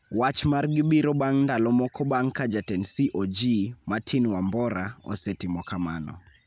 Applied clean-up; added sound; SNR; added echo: none; none; none; none.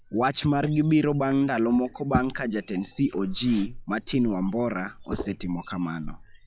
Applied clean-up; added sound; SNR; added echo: classical method log-MMSE.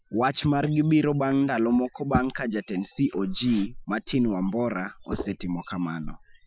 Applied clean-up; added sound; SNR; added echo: classical method Wiener filter.